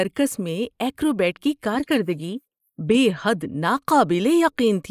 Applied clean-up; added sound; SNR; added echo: neural mask model Resemble Enhance denoiser.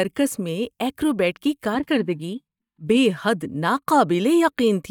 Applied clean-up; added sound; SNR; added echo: neural mask model DeepFilterNet 3.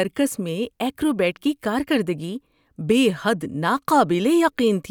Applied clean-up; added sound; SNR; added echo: none; none; none; none.